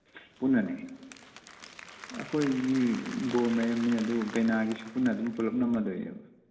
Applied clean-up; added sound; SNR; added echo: none; Applause; 16 dB; reverberation time 1.1 s.